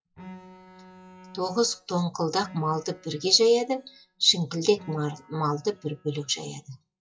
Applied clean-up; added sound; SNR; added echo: classical method WPE with log-MMSE.